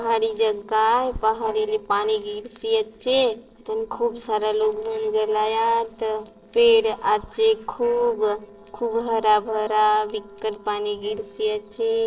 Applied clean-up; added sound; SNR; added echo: neural separator model SepFormer DNS4.